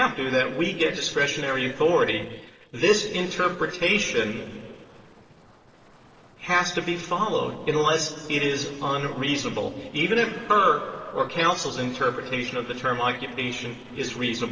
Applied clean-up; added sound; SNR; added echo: neural separator model SepFormer DNS4.